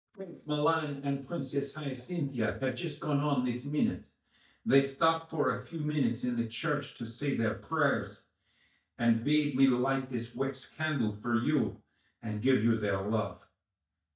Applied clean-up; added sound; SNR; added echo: neural mask model DeepFilterNet 3.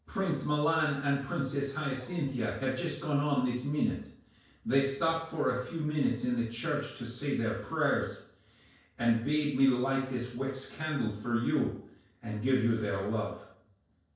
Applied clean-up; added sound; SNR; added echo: neural separator model SepFormer DNS4.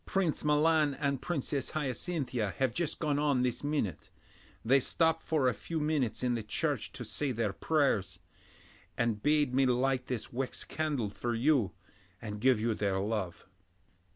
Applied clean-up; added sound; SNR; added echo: none; none; none; none.